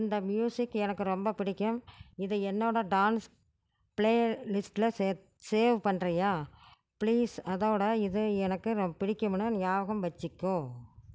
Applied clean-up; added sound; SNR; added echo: none; none; none; none.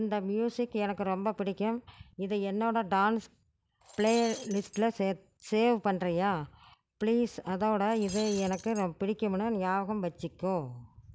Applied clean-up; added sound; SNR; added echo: none; Shatter; 14 dB; none.